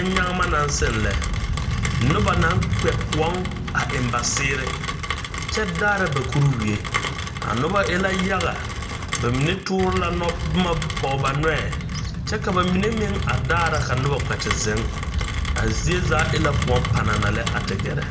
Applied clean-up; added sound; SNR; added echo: none; Rain; 1 dB; reverberation time 1.5 s.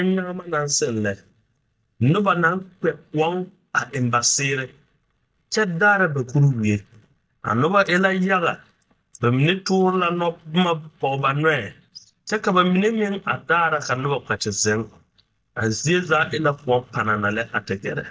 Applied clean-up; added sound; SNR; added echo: neural mask model DeepFilterNet 3.